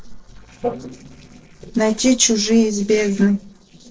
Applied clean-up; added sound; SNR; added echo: neural separator model SepFormer DNS4.